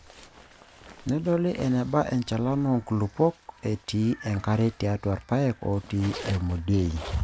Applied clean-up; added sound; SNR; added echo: none; Zipper (clothing); 19 dB; none.